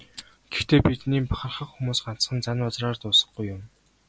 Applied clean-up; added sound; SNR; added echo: none; none; none; none.